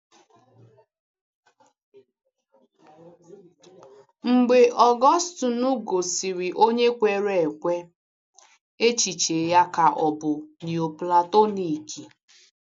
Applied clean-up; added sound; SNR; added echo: none; none; none; none.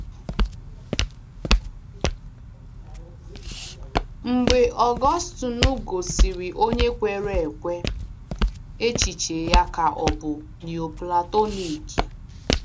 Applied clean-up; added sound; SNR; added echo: none; Walk, footsteps; 1 dB; none.